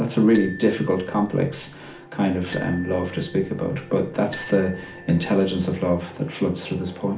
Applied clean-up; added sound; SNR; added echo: none; Marimba, xylophone; 18 dB; reverberation time 0.4 s.